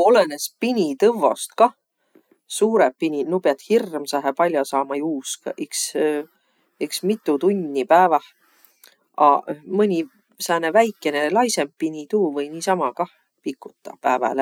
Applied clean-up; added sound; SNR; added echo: none; none; none; none.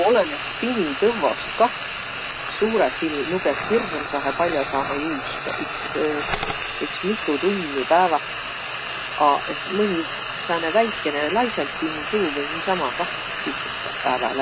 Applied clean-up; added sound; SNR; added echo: none; Frying (food); 0 dB; none.